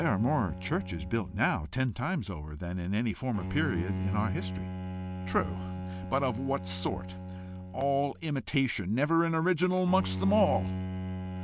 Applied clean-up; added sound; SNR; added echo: none; Bowed string instrument; 7 dB; none.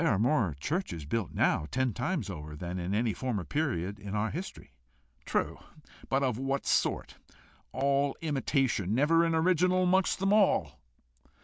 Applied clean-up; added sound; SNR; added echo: none; none; none; none.